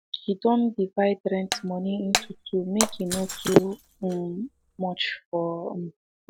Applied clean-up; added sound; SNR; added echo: none; Shatter; 7 dB; none.